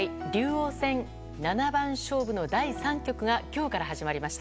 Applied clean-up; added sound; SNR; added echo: none; none; none; none.